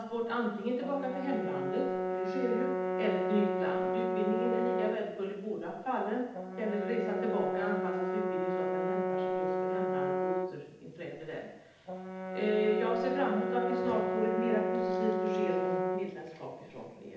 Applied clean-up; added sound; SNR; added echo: none; Brass instrument; -1 dB; reverberation time 0.8 s.